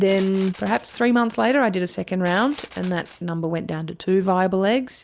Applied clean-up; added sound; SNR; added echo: none; Glass; 19 dB; none.